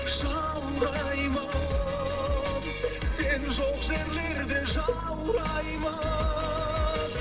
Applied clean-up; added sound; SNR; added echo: neural separator model SepFormer DNS4.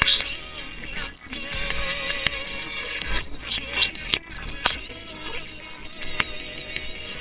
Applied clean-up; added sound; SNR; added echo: neural separator model SepFormer WHAMR!.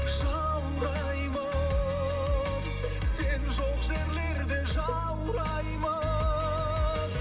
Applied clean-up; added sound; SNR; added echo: none; Cowbell; 16 dB; reverberation time 2.1 s.